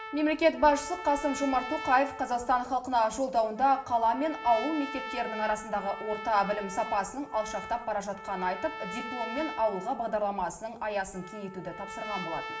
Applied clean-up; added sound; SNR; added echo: none; Trumpet; 12 dB; reverberation time 0.6 s.